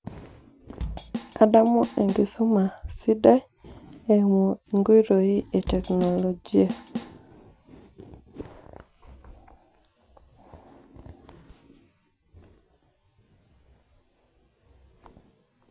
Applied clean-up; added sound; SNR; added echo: none; Drum / Drum kit; 11 dB; none.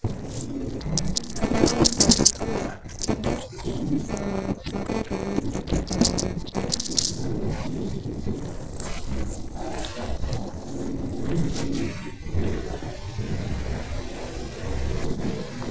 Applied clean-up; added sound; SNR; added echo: neural separator model SepFormer DNS4.